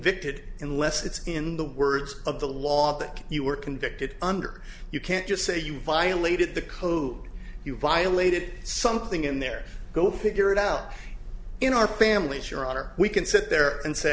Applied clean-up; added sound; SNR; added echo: none; none; none; none.